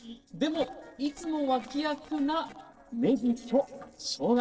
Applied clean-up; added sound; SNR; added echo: neural separator model SepFormer DNS4.